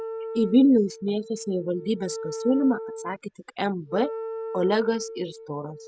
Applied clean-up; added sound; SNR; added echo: none; Wind instrument, woodwind instrument; 11 dB; none.